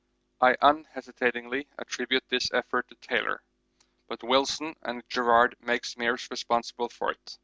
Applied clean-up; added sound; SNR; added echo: none; none; none; none.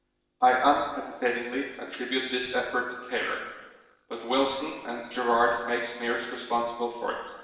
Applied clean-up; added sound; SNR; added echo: none; none; none; reverberation time 1.1 s.